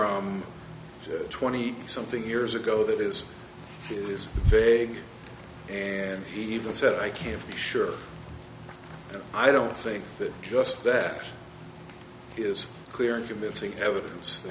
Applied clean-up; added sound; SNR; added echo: none; none; none; none.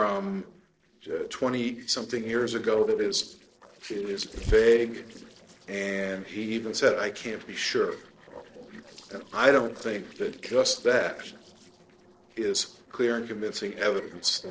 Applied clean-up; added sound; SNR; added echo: neural separator model SepFormer DNS4.